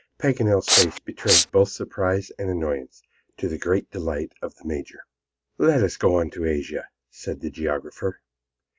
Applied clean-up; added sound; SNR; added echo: neural mask model RNNoise.